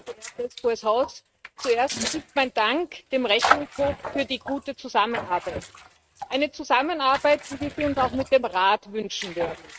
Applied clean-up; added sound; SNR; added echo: neural mask model RNNoise.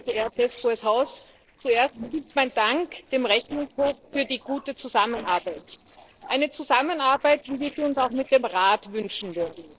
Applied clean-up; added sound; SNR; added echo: neural separator model SepFormer DNS4.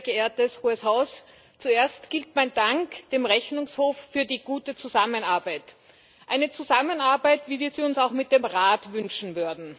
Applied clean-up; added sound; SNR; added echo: none; none; none; none.